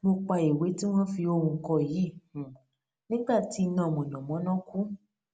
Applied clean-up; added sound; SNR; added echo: none; none; none; none.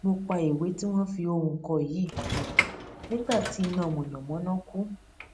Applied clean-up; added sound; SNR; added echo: none; Sliding door / Train; 7 dB; none.